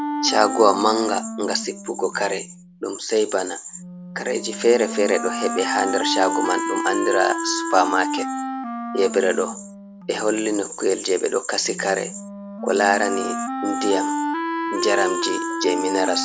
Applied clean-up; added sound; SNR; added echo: none; Wind instrument, woodwind instrument; 5 dB; none.